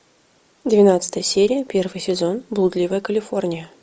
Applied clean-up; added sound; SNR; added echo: none; none; none; none.